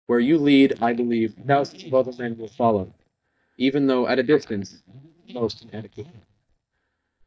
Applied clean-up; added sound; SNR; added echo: neural mask model DeepFilterNet 3.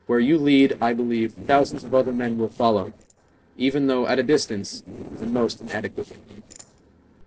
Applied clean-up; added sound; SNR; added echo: neural separator model SepFormer DNS4.